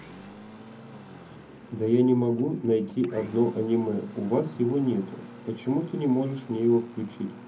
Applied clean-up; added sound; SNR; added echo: none; Engine; 18 dB; reverberation time 0.3 s.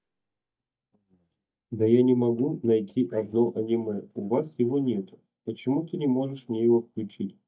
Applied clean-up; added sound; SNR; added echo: neural mask model DeepFilterNet 3.